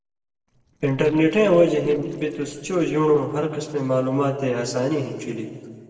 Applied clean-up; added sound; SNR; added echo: neural separator model SepFormer DNS4.